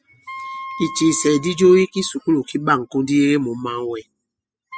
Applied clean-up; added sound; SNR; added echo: classical method spectral subtraction.